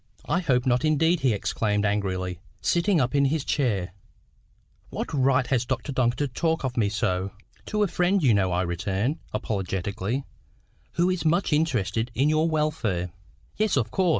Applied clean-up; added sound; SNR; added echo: none; none; none; none.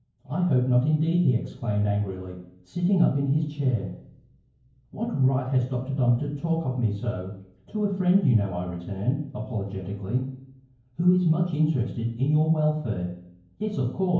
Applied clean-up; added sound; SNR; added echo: none; none; none; reverberation time 0.9 s.